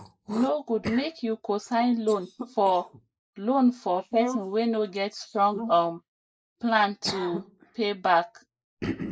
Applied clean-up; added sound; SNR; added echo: neural mask model Resemble Enhance denoiser.